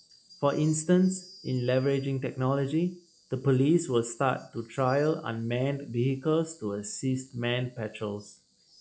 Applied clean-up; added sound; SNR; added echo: classical method log-MMSE.